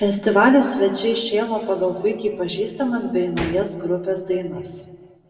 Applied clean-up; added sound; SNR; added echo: none; Gunshot, gunfire; 16 dB; reverberation time 1.6 s.